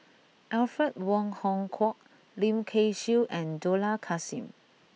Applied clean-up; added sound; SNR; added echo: none; none; none; none.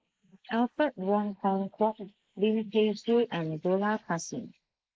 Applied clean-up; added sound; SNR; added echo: neural mask model Resemble Enhance denoiser.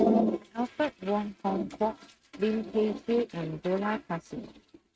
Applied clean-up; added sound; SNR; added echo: neural mask model RNNoise.